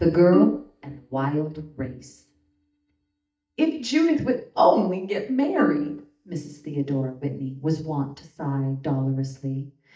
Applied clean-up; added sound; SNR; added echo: neural mask model DeepFilterNet 3.